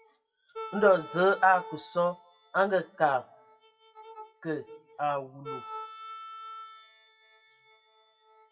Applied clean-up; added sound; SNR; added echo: classical method WPE with log-MMSE.